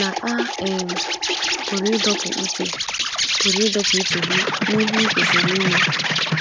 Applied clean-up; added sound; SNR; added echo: none; Insect; -4 dB; none.